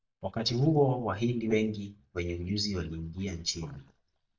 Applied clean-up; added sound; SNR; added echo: neural mask model DeepFilterNet 3.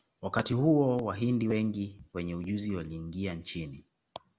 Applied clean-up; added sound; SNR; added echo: none; none; none; none.